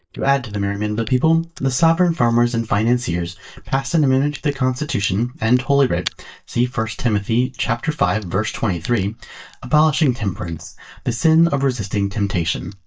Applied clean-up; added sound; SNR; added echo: neural mask model DeepFilterNet 3.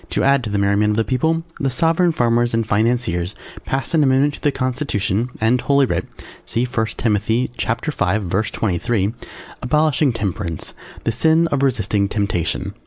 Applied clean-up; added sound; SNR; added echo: none; none; none; none.